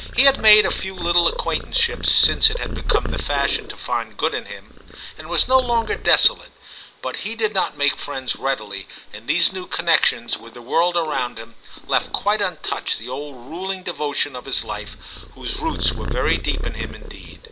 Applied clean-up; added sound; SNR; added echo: none; Purr; 7 dB; none.